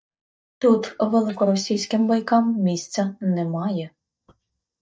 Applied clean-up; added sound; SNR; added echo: neural mask model DeepFilterNet 3.